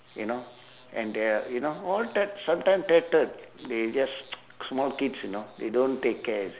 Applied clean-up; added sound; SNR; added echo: none; none; none; none.